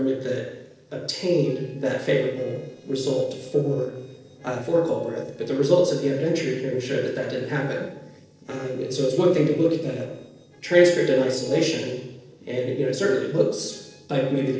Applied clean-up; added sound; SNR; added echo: neural separator model SepFormer DNS4.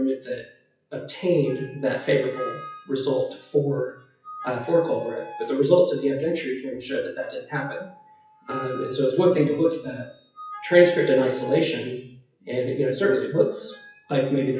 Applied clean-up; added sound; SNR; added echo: classical method WPE with log-MMSE.